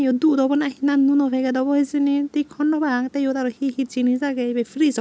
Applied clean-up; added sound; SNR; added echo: none; none; none; none.